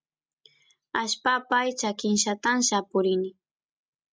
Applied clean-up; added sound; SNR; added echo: none; none; none; none.